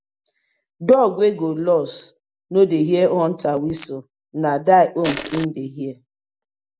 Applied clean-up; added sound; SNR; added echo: none; Crushing; 6 dB; none.